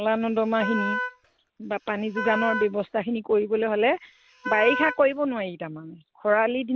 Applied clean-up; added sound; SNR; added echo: none; Wind instrument, woodwind instrument; 7 dB; none.